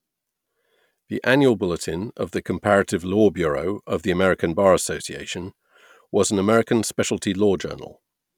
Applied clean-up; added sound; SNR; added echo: none; none; none; none.